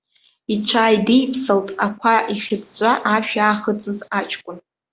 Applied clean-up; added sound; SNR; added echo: none; none; none; none.